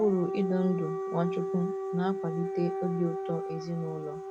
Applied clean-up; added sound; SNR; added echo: none; Siren / Dog; 4 dB; none.